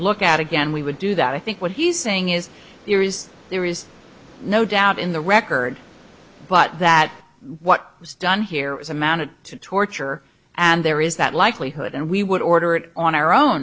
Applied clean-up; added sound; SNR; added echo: none; none; none; none.